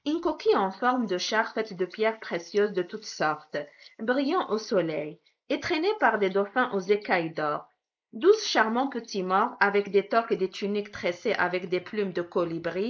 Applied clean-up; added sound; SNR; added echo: neural mask model Resemble Enhance denoiser.